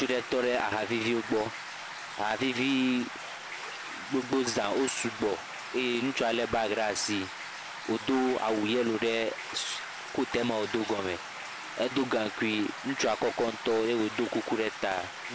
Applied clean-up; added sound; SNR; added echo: none; Stream; 10 dB; none.